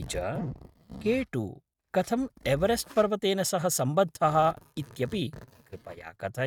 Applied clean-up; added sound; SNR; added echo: neural mask model RNNoise.